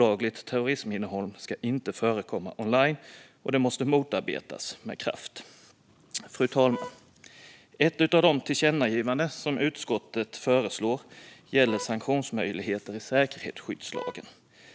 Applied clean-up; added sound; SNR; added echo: none; Vehicle horn, car horn, honking; 16 dB; none.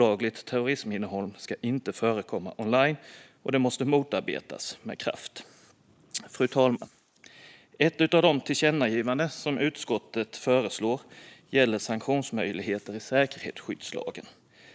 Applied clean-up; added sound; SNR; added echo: neural mask model Resemble Enhance denoiser.